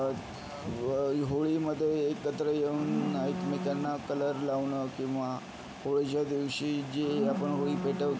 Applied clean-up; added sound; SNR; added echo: none; Livestock, farm animals, working animals; 9 dB; none.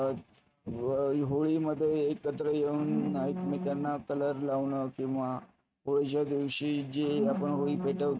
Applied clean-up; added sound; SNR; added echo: neural mask model RNNoise.